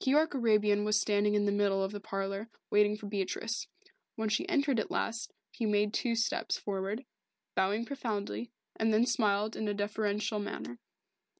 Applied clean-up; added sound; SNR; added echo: none; none; none; none.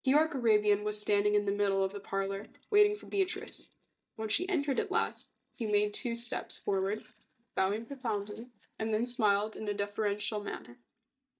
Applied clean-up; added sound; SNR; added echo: neural mask model DeepFilterNet 3.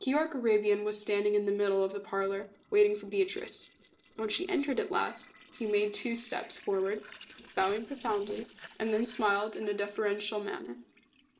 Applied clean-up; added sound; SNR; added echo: neural separator model SepFormer DNS4.